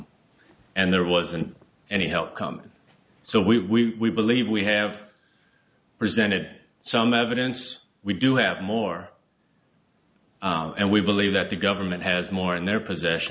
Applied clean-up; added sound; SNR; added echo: none; none; none; none.